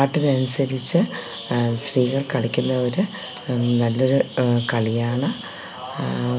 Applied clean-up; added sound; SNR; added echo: none; none; none; none.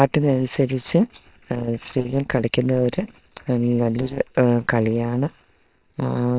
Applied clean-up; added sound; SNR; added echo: neural separator model SepFormer WHAM!.